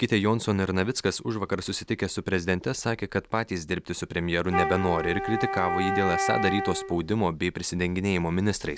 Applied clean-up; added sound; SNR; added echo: none; Wind instrument, woodwind instrument; 3 dB; none.